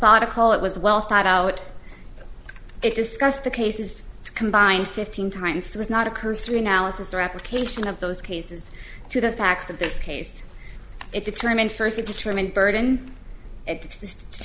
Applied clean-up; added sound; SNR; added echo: none; none; none; none.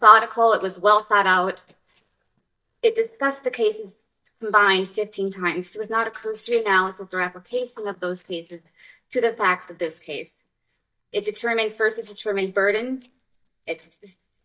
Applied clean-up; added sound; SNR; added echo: neural mask model DeepFilterNet 3.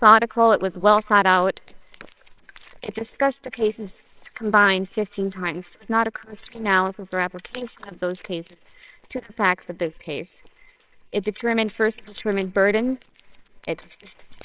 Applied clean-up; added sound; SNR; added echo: neural separator model SepFormer WHAMR!.